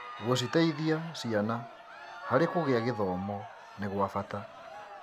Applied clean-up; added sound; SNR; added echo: none; Crowd + Wind instrument, woodwind instrument; 12 dB; none.